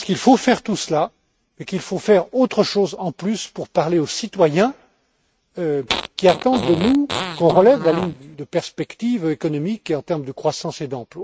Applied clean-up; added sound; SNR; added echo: neural mask model RNNoise.